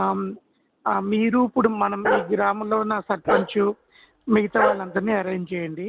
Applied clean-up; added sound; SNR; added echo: none; Bark; 4 dB; none.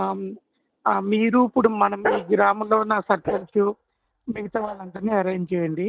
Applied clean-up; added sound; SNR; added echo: neural mask model DeepFilterNet 3.